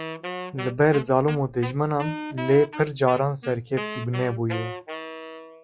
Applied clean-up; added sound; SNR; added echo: classical method log-MMSE.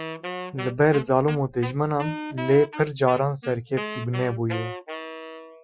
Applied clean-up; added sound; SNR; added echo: classical method Wiener filter.